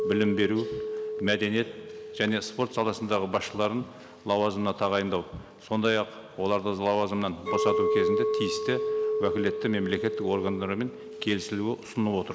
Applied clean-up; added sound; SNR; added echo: none; Chink, clink; 4 dB; none.